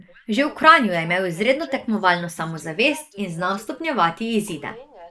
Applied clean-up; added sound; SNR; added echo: neural mask model Resemble Enhance denoiser.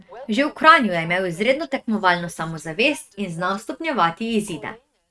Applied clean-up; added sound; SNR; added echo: neural mask model RNNoise.